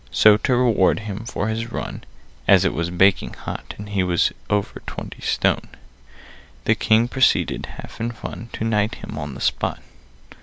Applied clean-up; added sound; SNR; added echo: none; none; none; none.